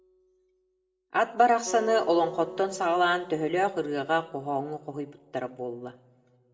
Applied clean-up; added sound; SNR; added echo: none; Acoustic guitar; 17 dB; reverberation time 1.1 s.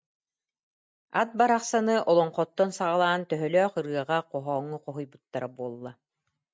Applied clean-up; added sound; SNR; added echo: none; none; none; none.